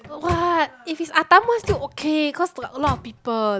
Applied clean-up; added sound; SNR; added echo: none; Microwave oven; 12 dB; none.